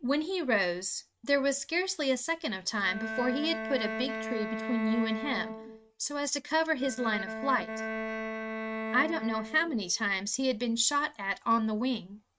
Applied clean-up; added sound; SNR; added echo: neural mask model RNNoise.